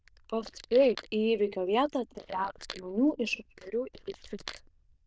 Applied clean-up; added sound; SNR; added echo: neural diffusion model UNIVERSE++.